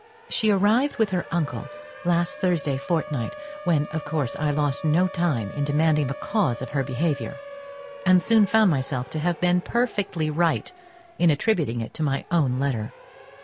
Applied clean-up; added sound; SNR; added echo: none; Siren; 16 dB; none.